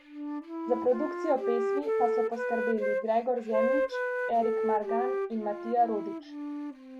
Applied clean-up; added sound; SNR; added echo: none; Wind instrument, woodwind instrument; 0 dB; none.